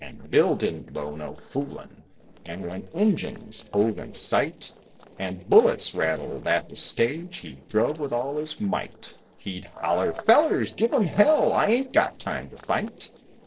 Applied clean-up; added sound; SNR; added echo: neural separator model SepFormer DNS4.